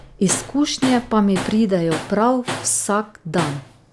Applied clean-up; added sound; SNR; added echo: none; Tools; 11 dB; none.